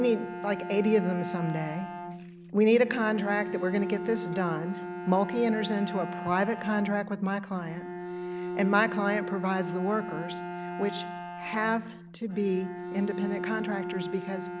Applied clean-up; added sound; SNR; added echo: none; Bowed string instrument; 8 dB; none.